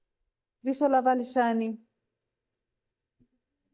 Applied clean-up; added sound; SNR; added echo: neural mask model DeepFilterNet 3.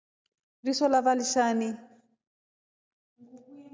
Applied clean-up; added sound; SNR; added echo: none; none; none; none.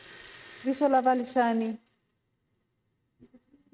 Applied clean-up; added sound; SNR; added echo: neural mask model RNNoise.